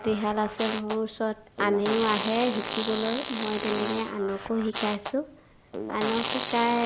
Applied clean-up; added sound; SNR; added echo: none; Fart; 3 dB; none.